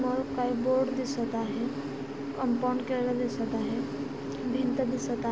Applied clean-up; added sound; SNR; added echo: none; Insect; 4 dB; none.